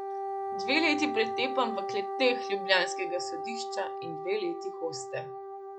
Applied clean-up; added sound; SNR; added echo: none; Wind instrument, woodwind instrument; 4 dB; none.